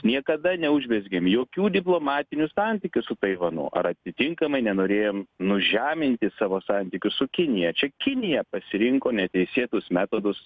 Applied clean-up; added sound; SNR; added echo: none; none; none; none.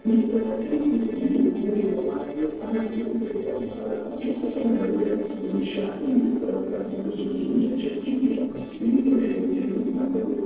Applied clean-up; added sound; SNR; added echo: neural separator model SepFormer DNS4.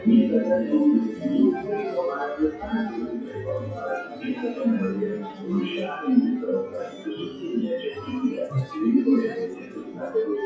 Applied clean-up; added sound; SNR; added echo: classical method WPE with log-MMSE.